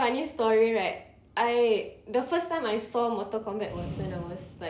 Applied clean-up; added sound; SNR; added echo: none; none; none; none.